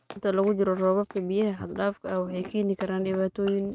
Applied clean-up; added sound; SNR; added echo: neural mask model RNNoise.